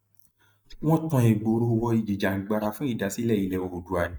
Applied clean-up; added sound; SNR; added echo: neural mask model DeepFilterNet 3.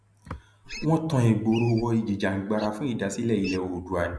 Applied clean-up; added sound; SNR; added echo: none; Wild animals; 20 dB; none.